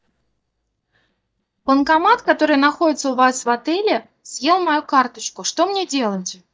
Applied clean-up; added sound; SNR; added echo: neural mask model DeepFilterNet 3.